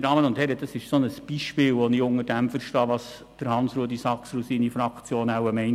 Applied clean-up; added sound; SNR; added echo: none; none; none; none.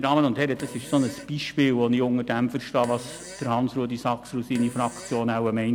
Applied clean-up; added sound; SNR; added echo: none; Fart; 19 dB; none.